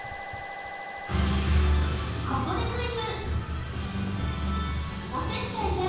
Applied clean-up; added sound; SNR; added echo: none; Run; 19 dB; reverberation time 1.3 s.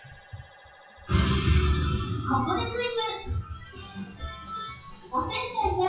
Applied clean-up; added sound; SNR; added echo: classical method WPE with log-MMSE.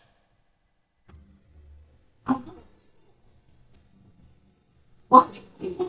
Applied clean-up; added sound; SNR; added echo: neural mask model DeepFilterNet 3.